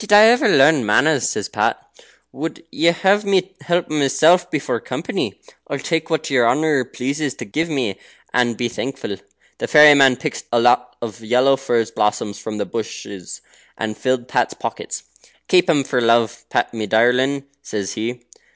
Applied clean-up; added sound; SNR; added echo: none; none; none; none.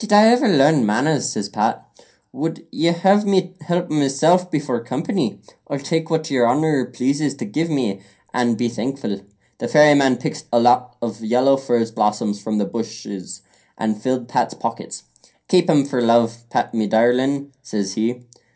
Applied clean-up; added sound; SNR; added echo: none; none; none; reverberation time 0.3 s.